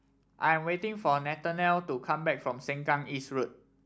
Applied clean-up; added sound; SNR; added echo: none; none; none; none.